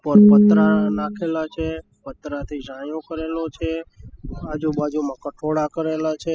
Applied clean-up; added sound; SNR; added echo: classical method spectral subtraction.